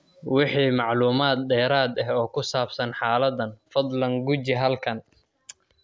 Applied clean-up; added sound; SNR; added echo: none; none; none; none.